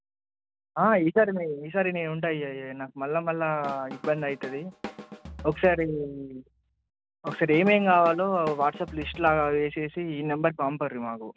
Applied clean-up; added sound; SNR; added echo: none; Drum kit; 16 dB; none.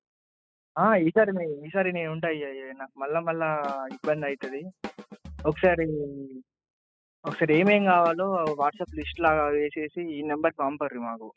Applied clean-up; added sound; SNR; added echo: classical method spectral subtraction.